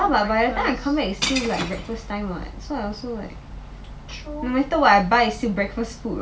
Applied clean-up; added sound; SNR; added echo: none; Shatter / Crushing; 10 dB; none.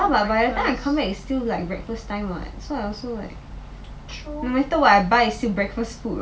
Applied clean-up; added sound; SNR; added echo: none; none; none; none.